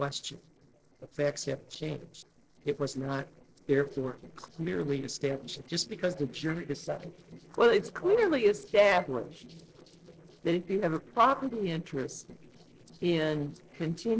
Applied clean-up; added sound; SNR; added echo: neural separator model SepFormer DNS4.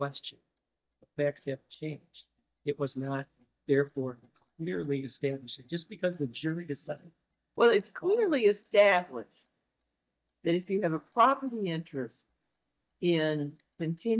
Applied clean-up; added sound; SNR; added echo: neural mask model DeepFilterNet 3.